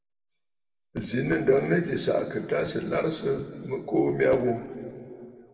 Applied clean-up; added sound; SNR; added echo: none; none; none; reverberation time 2.4 s.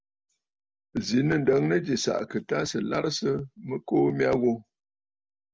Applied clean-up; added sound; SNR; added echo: none; none; none; none.